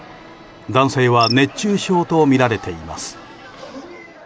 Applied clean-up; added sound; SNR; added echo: none; Cricket; 15 dB; none.